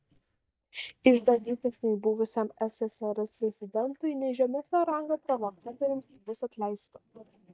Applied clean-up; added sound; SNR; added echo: neural mask model DeepFilterNet 3.